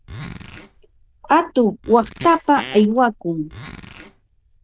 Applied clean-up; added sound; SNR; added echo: neural diffusion model UNIVERSE++.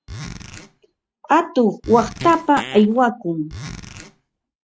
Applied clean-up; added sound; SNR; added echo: none; Fart + Zipper (clothing); 14 dB; none.